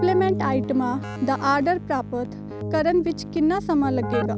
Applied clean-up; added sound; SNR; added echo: none; Keyboard (musical); 7 dB; none.